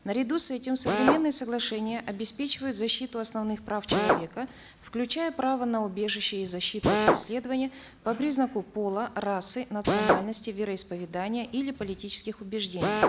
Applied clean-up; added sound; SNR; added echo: none; Drill; 2 dB; none.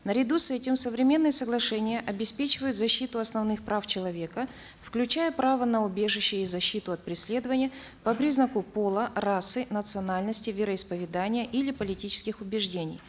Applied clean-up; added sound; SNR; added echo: none; none; none; none.